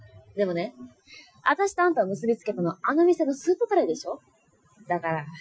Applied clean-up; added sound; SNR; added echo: classical method Wiener filter.